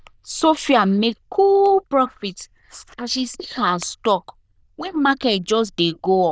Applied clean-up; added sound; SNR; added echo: neural diffusion model UNIVERSE++.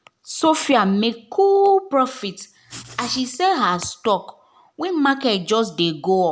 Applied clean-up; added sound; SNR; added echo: none; Writing; 19 dB; none.